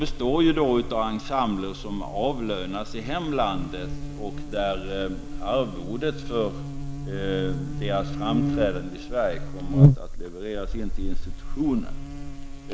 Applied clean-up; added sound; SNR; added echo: none; Buzz; -1 dB; none.